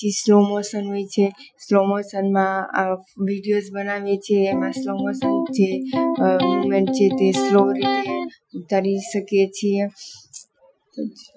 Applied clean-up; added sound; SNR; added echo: classical method Wiener filter.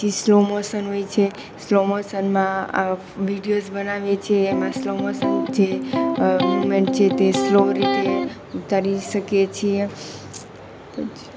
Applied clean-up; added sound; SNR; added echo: none; Electric guitar; 1 dB; none.